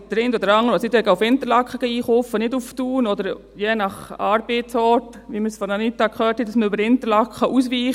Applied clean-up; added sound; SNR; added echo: none; none; none; none.